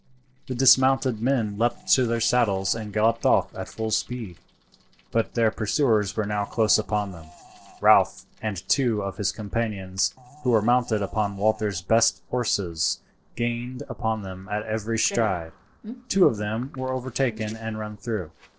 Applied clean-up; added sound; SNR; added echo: neural separator model SepFormer DNS4.